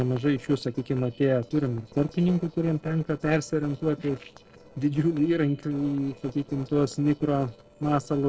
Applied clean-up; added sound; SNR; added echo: neural separator model SepFormer DNS4.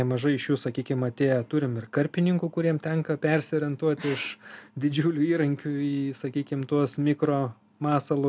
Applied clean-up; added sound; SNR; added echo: none; none; none; none.